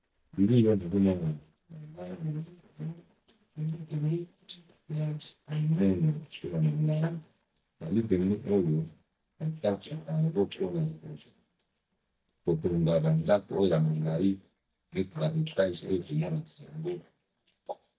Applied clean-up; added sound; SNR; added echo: neural mask model DeepFilterNet 3.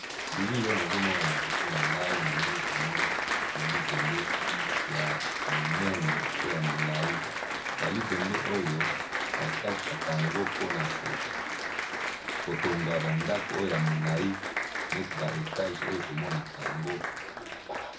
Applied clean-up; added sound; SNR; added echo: none; Applause; -2 dB; reverberation time 0.4 s.